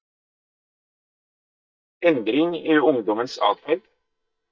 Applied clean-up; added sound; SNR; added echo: neural mask model DeepFilterNet 3.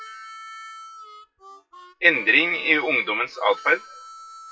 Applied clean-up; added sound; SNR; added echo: classical method WPE with log-MMSE.